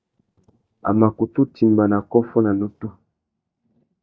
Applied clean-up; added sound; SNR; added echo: neural mask model DeepFilterNet 3.